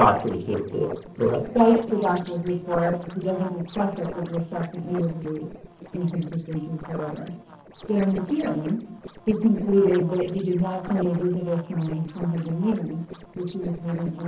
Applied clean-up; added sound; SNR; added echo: neural separator model SepFormer DNS4.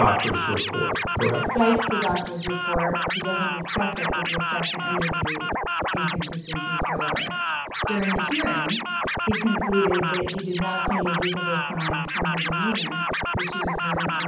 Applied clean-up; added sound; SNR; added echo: none; Scratching (performance technique); -1 dB; reverberation time 0.6 s.